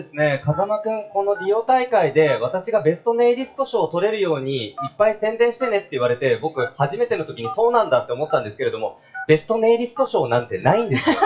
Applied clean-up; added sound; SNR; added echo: classical method WPE with log-MMSE.